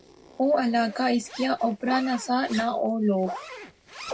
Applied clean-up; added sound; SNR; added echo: none; Zipper (clothing); 14 dB; reverberation time 0.2 s.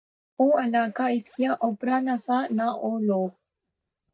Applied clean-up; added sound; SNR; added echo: neural mask model DeepFilterNet 3.